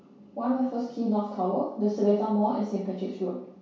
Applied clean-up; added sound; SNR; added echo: none; none; none; reverberation time 0.6 s.